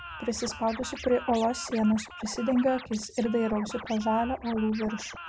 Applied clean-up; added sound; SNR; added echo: none; Scratching (performance technique); 14 dB; none.